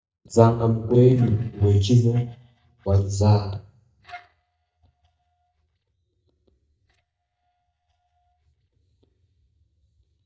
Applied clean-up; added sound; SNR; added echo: neural mask model DeepFilterNet 3.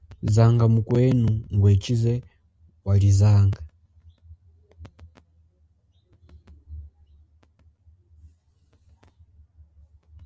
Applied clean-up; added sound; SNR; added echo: none; none; none; none.